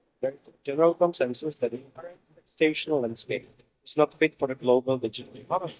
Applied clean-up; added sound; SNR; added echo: neural mask model DeepFilterNet 3.